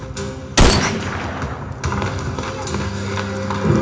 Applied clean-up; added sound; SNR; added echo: none; Gunshot, gunfire; -2 dB; reverberation time 0.8 s.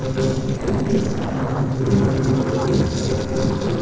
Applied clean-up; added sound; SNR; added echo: neural separator model SepFormer DNS4.